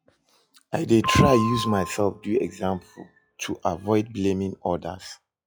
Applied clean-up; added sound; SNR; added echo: classical method log-MMSE.